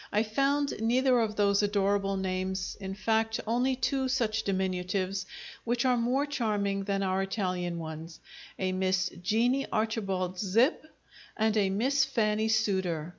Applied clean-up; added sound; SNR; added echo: none; none; none; none.